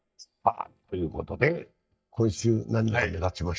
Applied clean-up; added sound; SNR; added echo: neural mask model DeepFilterNet 3.